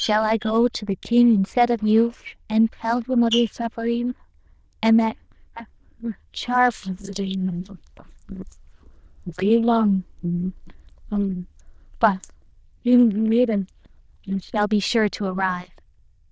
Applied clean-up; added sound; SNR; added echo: neural diffusion model UNIVERSE++.